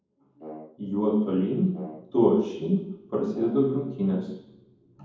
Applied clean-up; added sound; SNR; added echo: none; Brass instrument; 19 dB; reverberation time 1.2 s.